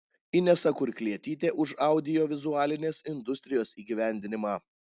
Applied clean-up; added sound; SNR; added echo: none; none; none; none.